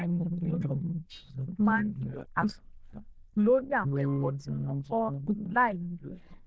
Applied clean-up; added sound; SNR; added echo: neural diffusion model UNIVERSE++.